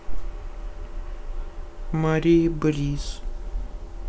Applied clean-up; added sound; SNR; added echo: none; none; none; none.